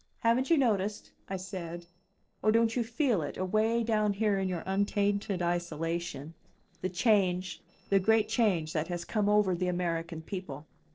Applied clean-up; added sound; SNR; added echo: neural separator model SepFormer DNS4.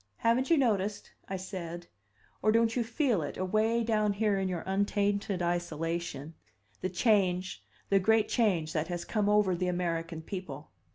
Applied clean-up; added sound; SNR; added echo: none; none; none; none.